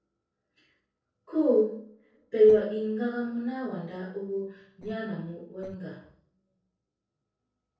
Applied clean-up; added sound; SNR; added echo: neural separator model SepFormer DNS4.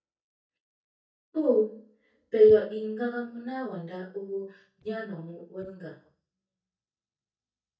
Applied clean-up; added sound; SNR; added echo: neural mask model DeepFilterNet 3.